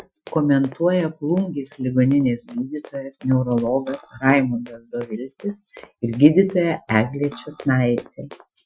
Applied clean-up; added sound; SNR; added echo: classical method Wiener filter.